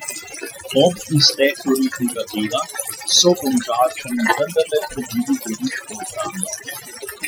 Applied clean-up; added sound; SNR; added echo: classical method Wiener filter.